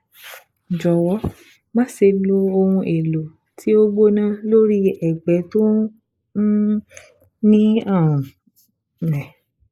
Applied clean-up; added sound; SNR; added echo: neural mask model Resemble Enhance denoiser.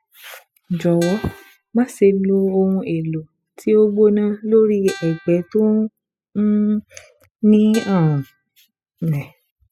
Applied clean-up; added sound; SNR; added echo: classical method spectral subtraction.